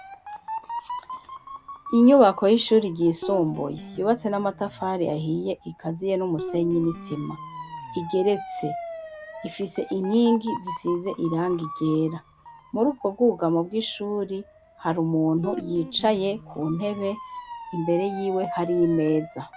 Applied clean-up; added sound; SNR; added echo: none; Guitar + Motor vehicle (road) / Siren; 13 dB; none.